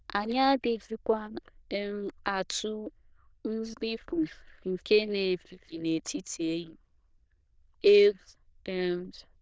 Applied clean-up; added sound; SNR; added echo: neural diffusion model UNIVERSE++.